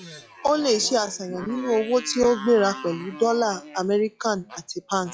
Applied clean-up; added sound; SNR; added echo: classical method log-MMSE.